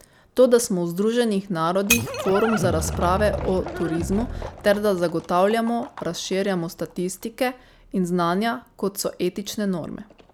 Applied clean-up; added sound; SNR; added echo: none; Livestock, farm animals, working animals + Shatter; 9 dB; none.